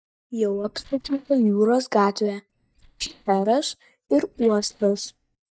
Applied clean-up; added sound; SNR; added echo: neural mask model DeepFilterNet 3.